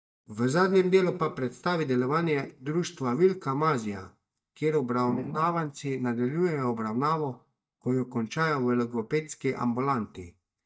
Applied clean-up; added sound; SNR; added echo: neural mask model DeepFilterNet 3.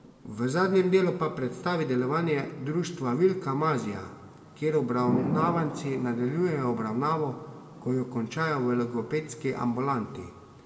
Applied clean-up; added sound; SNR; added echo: none; Thunder / Rain; 12 dB; reverberation time 1.2 s.